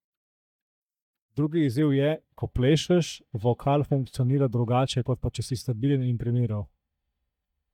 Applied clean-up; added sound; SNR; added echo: neural mask model DeepFilterNet 3.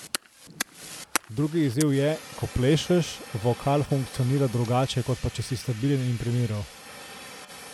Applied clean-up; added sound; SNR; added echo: none; Fire; 13 dB; none.